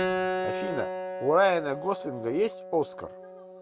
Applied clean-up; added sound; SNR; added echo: none; Keyboard (musical); 4 dB; none.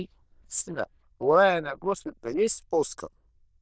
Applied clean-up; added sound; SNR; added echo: neural diffusion model UNIVERSE++.